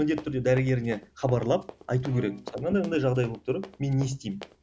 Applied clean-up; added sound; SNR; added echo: none; Run + Bowed string instrument; 18 dB; none.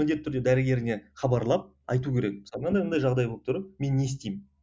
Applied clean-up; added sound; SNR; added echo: none; none; none; none.